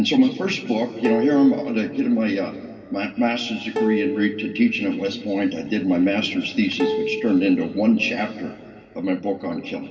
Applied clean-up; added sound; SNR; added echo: none; Plucked string instrument; 8 dB; reverberation time 2.1 s.